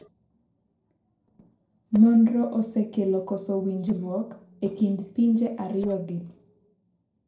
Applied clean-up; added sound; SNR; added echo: neural separator model SepFormer DNS4.